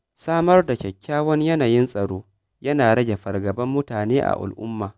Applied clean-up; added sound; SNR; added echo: none; none; none; none.